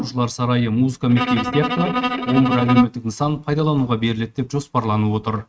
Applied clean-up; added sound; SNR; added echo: neural mask model RNNoise.